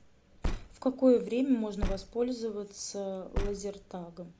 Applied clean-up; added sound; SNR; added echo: none; Car; 6 dB; none.